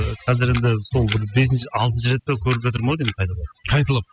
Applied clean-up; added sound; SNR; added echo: classical method spectral subtraction.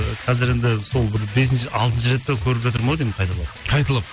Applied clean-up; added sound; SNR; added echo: none; none; none; none.